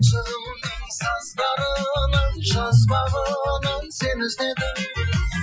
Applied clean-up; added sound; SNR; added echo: classical method Wiener filter.